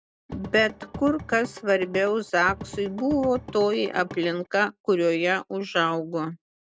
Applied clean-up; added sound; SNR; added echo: none; Drum / Drum kit; 14 dB; none.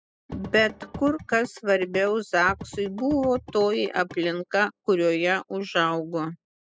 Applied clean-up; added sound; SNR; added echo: classical method spectral subtraction.